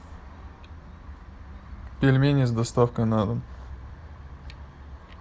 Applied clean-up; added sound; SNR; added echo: none; none; none; none.